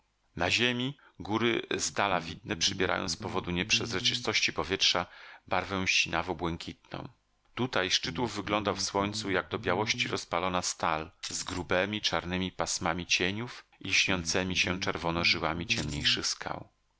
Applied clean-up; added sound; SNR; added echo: none; Guitar + Tambourine; 11 dB; none.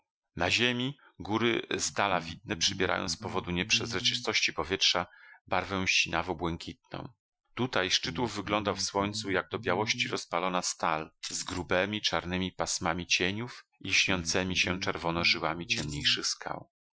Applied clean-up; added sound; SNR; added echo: classical method Wiener filter.